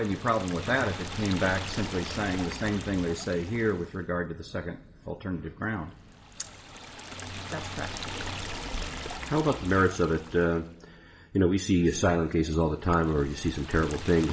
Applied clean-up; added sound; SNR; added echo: none; Liquid; 12 dB; reverberation time 1.2 s.